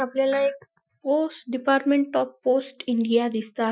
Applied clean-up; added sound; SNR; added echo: classical method Wiener filter.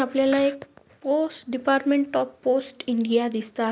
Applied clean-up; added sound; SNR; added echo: none; none; none; none.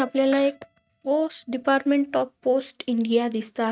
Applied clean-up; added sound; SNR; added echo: neural mask model RNNoise.